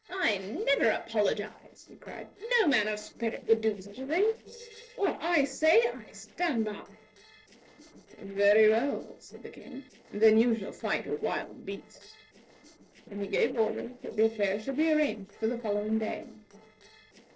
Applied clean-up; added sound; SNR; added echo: neural separator model SepFormer DNS4.